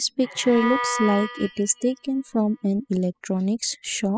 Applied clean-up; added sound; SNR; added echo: classical method spectral subtraction.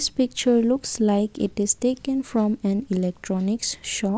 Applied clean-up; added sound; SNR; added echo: none; none; none; none.